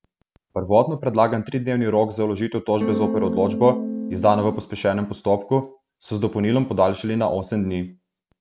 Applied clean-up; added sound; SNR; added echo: none; Electric guitar / Strum; 4 dB; none.